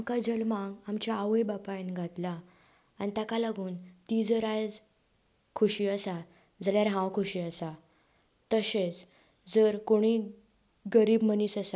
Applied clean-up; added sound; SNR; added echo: none; none; none; none.